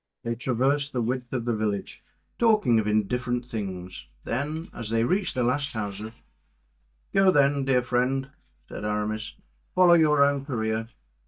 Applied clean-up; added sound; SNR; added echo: neural mask model DeepFilterNet 3.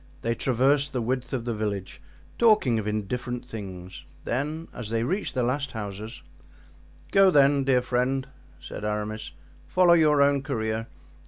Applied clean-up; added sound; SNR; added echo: none; none; none; none.